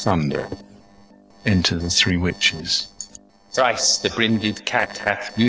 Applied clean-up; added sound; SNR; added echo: neural separator model SepFormer DNS4.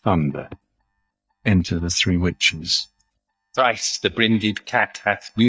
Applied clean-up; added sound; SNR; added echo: neural mask model DeepFilterNet 3.